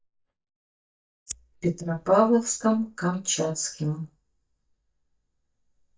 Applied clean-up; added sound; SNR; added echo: neural mask model DeepFilterNet 3.